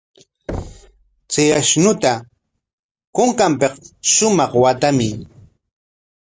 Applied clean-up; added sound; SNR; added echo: none; Knock; 17 dB; none.